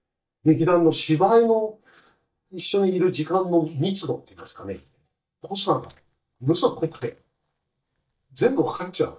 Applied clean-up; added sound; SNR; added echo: neural mask model DeepFilterNet 3.